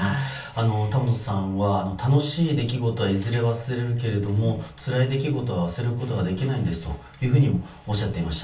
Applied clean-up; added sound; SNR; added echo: none; none; none; reverberation time 0.4 s.